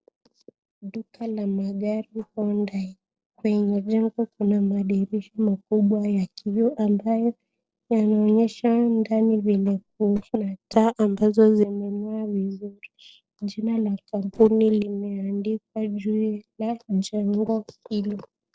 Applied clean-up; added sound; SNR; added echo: neural separator model SepFormer DNS4.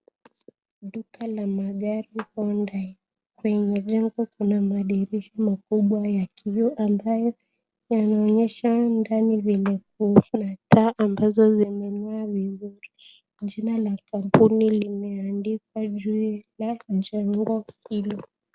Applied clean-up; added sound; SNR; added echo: none; Clapping; 18 dB; none.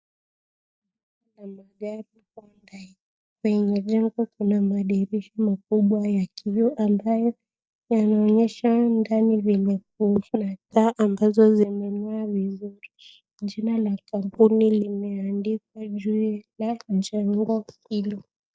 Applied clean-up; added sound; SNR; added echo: neural mask model DeepFilterNet 3.